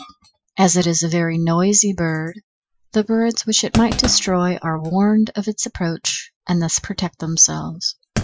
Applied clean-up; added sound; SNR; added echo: classical method Wiener filter.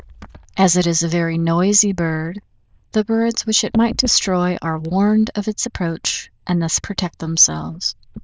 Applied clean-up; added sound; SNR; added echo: neural diffusion model UNIVERSE++.